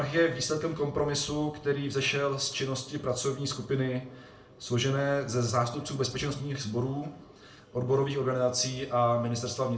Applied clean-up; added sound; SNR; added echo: none; Piano; 20 dB; reverberation time 0.4 s.